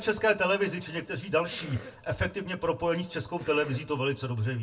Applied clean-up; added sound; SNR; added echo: none; Cough; 19 dB; reverberation time 0.2 s.